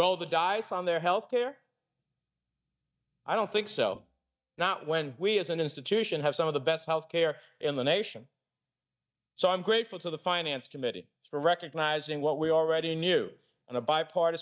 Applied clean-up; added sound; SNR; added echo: neural mask model DeepFilterNet 3.